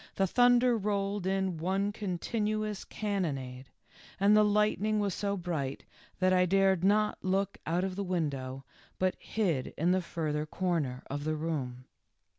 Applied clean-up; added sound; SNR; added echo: none; none; none; none.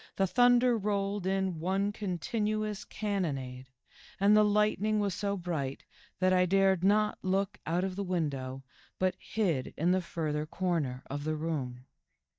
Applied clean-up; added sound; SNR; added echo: neural mask model DeepFilterNet 3.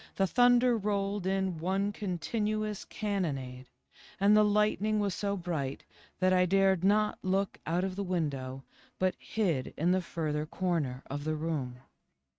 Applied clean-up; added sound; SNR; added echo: neural mask model RNNoise.